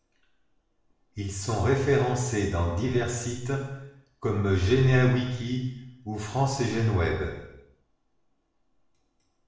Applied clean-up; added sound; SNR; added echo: none; none; none; reverberation time 0.9 s.